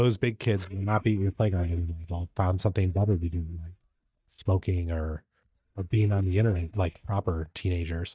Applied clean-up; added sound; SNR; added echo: neural mask model DeepFilterNet 3.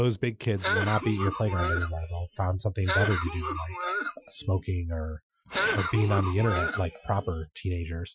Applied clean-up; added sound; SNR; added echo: classical method Wiener filter.